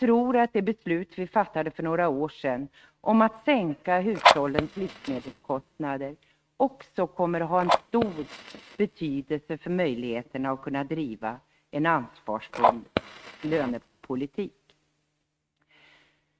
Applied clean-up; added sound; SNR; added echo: neural mask model RNNoise.